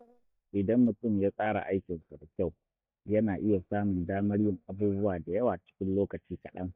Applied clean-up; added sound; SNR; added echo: neural mask model DeepFilterNet 3.